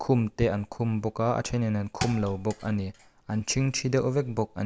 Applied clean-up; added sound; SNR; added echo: none; Thump, thud; 15 dB; none.